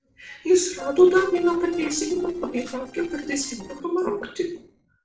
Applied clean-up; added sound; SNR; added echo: neural separator model SepFormer DNS4.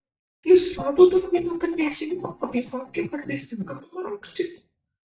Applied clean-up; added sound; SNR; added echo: neural mask model DeepFilterNet 3.